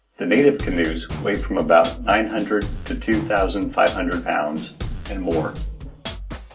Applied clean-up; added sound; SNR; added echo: none; Drum kit; 9 dB; reverberation time 0.2 s.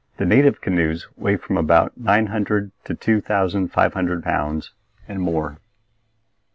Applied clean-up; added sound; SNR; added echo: none; none; none; none.